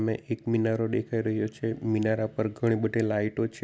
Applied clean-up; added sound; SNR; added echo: none; none; none; none.